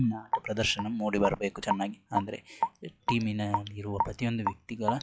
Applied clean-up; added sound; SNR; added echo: classical method log-MMSE.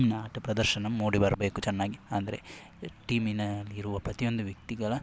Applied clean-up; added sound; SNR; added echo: none; none; none; none.